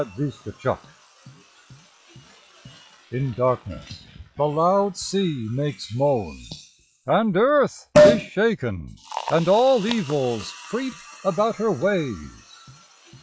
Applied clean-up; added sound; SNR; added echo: classical method log-MMSE.